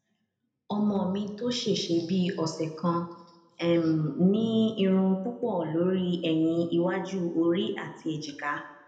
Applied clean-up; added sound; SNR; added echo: none; none; none; reverberation time 0.8 s.